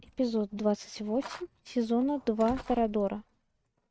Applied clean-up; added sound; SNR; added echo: neural mask model RNNoise.